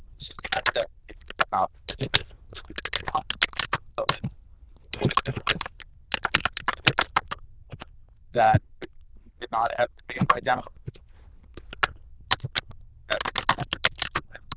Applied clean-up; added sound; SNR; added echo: neural diffusion model UNIVERSE++.